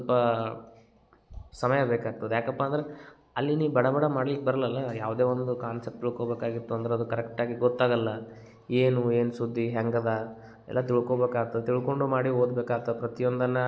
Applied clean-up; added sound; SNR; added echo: none; none; none; none.